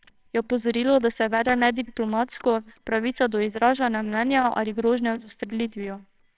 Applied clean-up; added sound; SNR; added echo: neural separator model SepFormer WHAMR!.